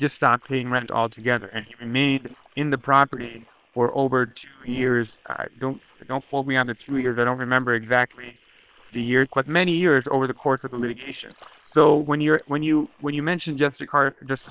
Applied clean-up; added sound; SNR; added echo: neural separator model SepFormer WHAM!.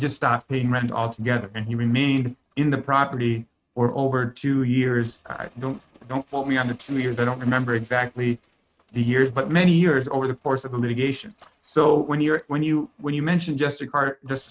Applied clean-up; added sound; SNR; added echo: neural mask model RNNoise.